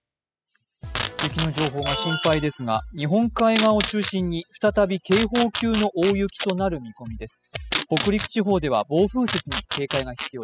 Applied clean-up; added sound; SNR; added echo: classical method spectral subtraction.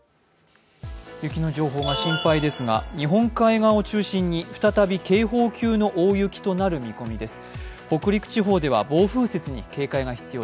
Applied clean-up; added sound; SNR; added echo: none; none; none; none.